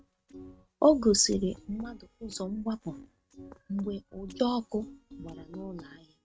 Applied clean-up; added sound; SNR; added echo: neural mask model RNNoise.